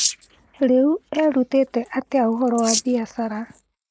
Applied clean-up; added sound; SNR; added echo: neural mask model Resemble Enhance denoiser.